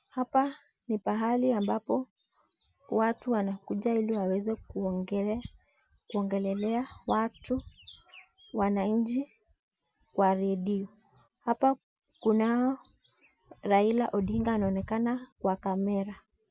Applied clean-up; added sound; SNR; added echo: none; none; none; none.